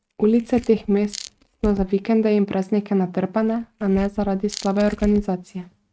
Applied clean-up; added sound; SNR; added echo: neural mask model RNNoise.